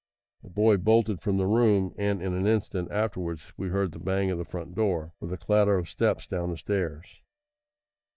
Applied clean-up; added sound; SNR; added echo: neural mask model DeepFilterNet 3.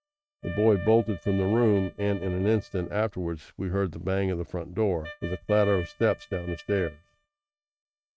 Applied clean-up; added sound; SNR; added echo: neural mask model RNNoise.